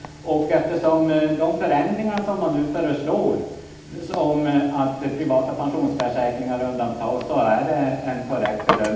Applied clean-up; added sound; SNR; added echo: none; Domestic sounds, home sounds; 13 dB; reverberation time 0.8 s.